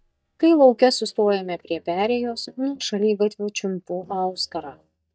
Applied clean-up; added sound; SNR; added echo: neural mask model DeepFilterNet 3.